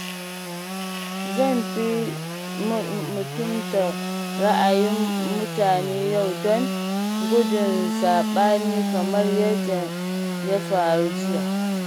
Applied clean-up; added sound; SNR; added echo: none; Sawing / Engine; 2 dB; none.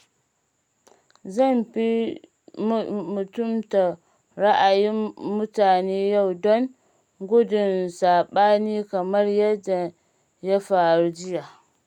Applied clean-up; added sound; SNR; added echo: none; none; none; none.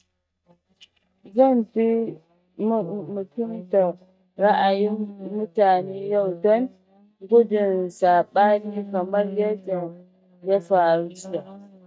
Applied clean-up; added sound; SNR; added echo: neural mask model DeepFilterNet 3.